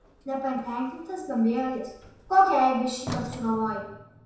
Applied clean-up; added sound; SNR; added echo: none; Sliding door; 15 dB; reverberation time 0.7 s.